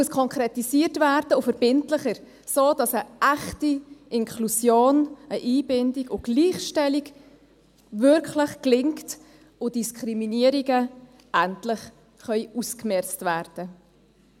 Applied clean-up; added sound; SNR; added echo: none; none; none; none.